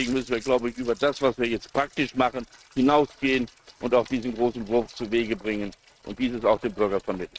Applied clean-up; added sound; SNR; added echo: neural mask model RNNoise.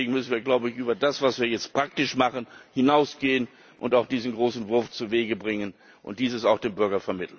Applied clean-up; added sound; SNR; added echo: none; none; none; none.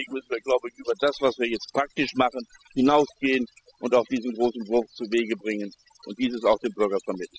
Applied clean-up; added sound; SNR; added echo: classical method spectral subtraction.